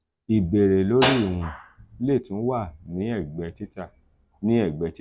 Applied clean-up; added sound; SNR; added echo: none; Hi-hat; 0 dB; none.